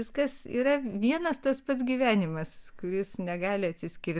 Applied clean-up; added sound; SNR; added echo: none; none; none; none.